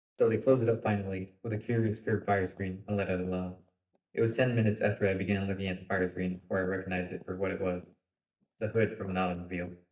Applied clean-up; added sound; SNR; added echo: neural mask model DeepFilterNet 3.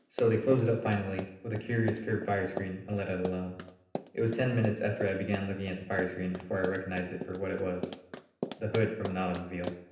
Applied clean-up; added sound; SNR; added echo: none; Run; 11 dB; reverberation time 0.8 s.